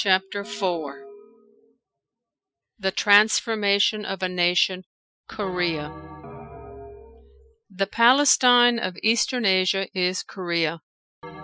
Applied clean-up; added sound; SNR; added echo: classical method Wiener filter.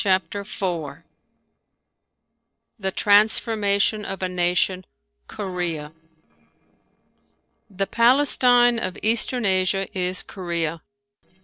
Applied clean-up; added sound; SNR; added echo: neural separator model SepFormer DNS4.